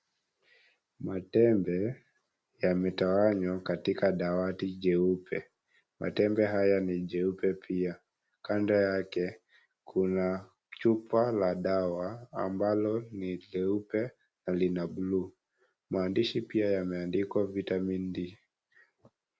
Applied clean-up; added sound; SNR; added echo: none; none; none; none.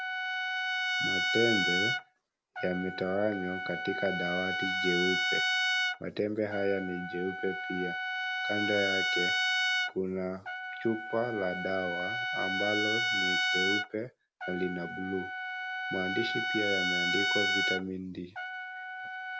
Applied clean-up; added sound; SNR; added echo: none; Trumpet; -2 dB; none.